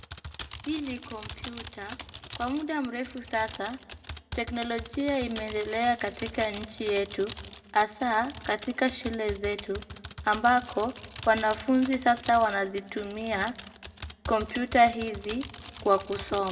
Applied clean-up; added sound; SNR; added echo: none; Typing; 13 dB; reverberation time 0.9 s.